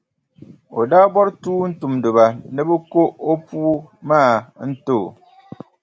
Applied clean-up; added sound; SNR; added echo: none; none; none; none.